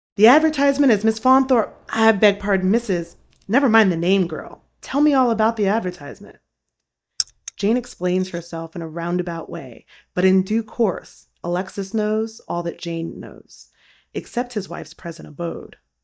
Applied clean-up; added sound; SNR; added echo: neural mask model DeepFilterNet 3.